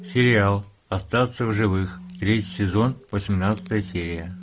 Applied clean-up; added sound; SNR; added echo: none; Telephone; 17 dB; none.